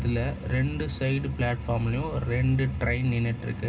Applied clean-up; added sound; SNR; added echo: none; none; none; reverberation time 0.2 s.